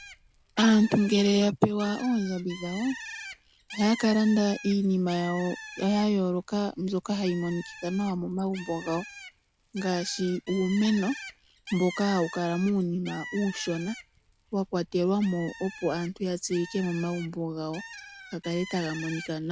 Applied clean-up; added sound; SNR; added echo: none; Bird; 16 dB; none.